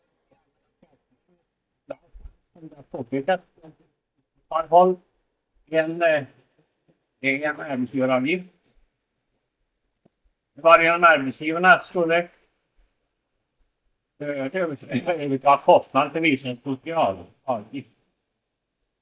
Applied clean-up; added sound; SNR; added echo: neural mask model DeepFilterNet 3.